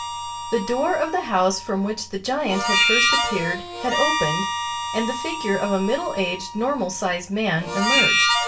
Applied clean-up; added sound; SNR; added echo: none; Harmonica; 0 dB; reverberation time 0.2 s.